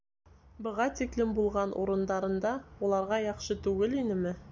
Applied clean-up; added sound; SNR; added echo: none; none; none; none.